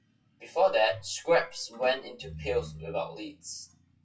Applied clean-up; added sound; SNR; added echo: classical method WPE with log-MMSE.